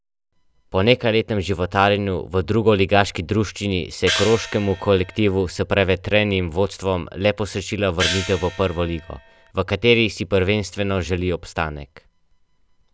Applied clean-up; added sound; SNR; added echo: none; Gong; 8 dB; none.